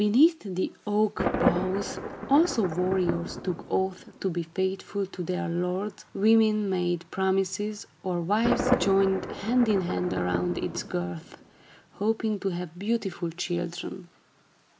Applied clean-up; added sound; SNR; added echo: none; Thunder; 8 dB; none.